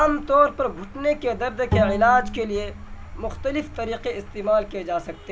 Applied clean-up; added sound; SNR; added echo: none; Bowed string instrument; 6 dB; none.